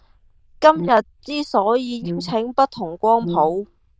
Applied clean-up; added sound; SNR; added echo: neural diffusion model UNIVERSE++.